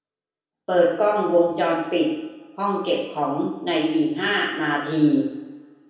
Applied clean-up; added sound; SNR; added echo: none; none; none; reverberation time 0.9 s.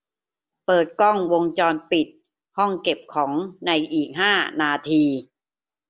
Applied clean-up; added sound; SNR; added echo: none; none; none; none.